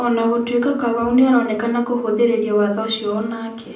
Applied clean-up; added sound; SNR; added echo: none; none; none; reverberation time 0.6 s.